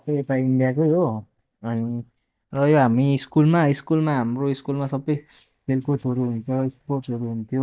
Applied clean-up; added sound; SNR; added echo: neural mask model DeepFilterNet 3.